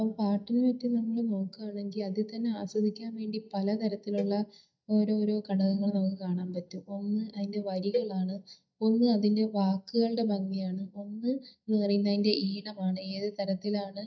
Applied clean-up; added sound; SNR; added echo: neural mask model DeepFilterNet 3.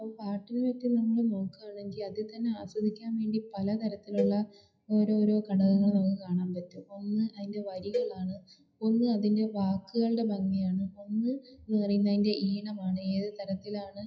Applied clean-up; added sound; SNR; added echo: classical method WPE with log-MMSE.